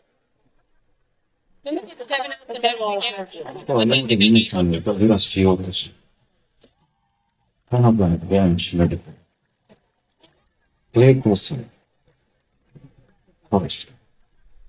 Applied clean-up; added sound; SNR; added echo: neural mask model DeepFilterNet 3.